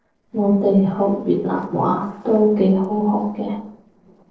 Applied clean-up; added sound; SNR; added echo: neural separator model SepFormer DNS4.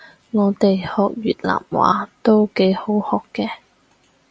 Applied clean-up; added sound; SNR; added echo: none; none; none; none.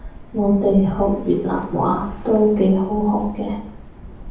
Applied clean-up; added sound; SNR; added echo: none; Bird; 14 dB; reverberation time 0.7 s.